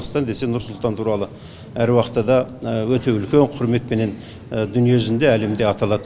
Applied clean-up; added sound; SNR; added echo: none; none; none; none.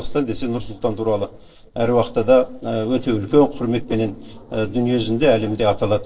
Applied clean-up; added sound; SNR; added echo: neural separator model SepFormer DNS4.